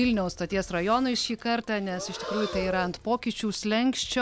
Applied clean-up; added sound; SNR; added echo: none; Breathing; 12 dB; none.